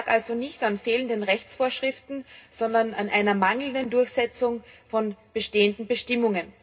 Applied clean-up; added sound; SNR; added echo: none; none; none; reverberation time 0.2 s.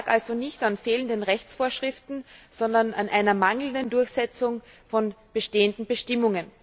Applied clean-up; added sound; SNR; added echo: none; none; none; none.